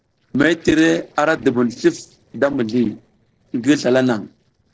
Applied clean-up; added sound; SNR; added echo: neural separator model SepFormer DNS4.